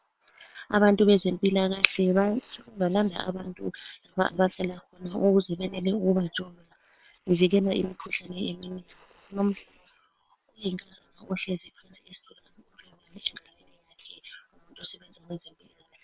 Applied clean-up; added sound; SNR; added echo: neural separator model SepFormer WHAM!.